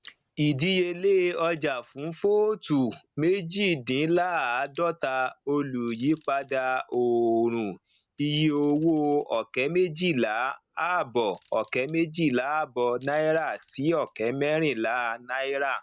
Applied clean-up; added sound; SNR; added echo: none; Tools; 17 dB; none.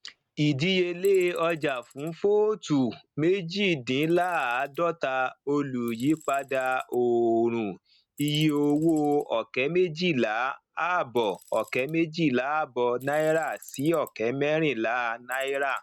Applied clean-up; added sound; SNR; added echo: neural mask model RNNoise.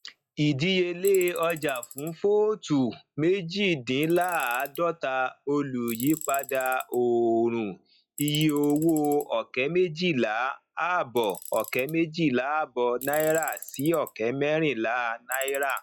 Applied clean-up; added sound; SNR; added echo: classical method log-MMSE.